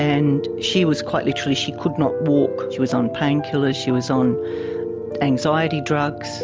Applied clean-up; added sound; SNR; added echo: none; Piano; 6 dB; none.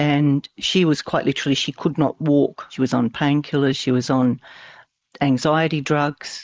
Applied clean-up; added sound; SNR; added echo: neural mask model Resemble Enhance denoiser.